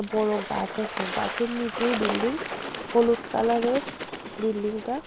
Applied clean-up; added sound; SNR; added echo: none; Water / Bird; 6 dB; none.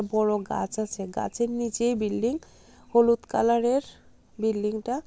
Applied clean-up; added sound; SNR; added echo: none; none; none; none.